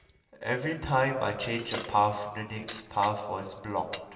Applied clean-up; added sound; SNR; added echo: none; Bicycle; 17 dB; reverberation time 2.6 s.